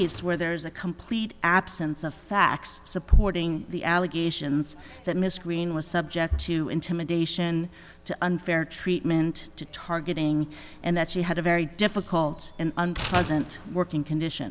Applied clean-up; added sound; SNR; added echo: none; Slam; 17 dB; none.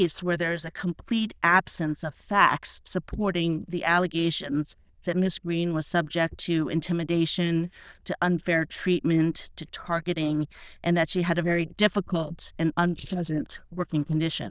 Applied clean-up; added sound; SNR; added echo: neural diffusion model UNIVERSE++.